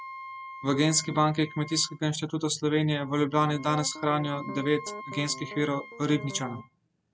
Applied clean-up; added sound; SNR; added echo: none; Piano + Wind instrument, woodwind instrument; 14 dB; none.